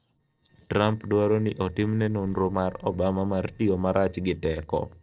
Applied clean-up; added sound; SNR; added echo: neural separator model SepFormer DNS4.